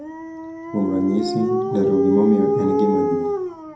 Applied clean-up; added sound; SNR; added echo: none; Dog; 0 dB; reverberation time 0.2 s.